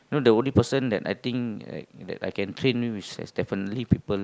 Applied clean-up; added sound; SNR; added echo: none; none; none; none.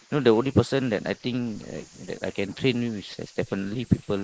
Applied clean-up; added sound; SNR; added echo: neural mask model Resemble Enhance denoiser.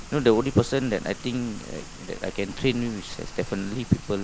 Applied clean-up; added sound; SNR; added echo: none; Rain; 13 dB; none.